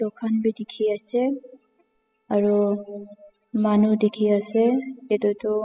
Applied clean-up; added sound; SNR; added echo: classical method spectral subtraction.